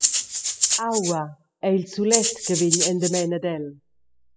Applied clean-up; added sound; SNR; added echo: classical method spectral subtraction.